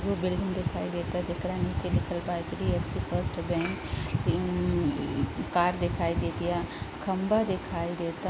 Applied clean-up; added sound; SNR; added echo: none; none; none; none.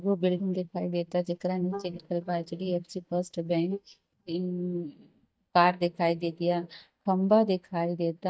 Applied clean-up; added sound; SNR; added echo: neural mask model DeepFilterNet 3.